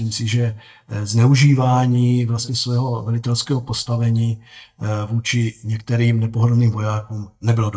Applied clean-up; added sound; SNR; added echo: neural mask model DeepFilterNet 3.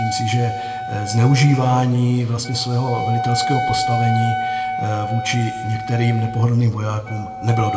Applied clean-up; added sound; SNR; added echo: none; Wind instrument, woodwind instrument; 6 dB; reverberation time 1.6 s.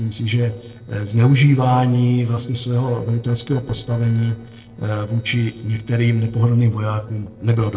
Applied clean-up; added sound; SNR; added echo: neural separator model SepFormer DNS4.